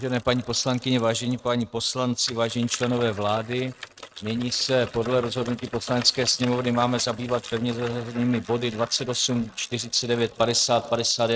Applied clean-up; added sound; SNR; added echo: neural mask model RNNoise.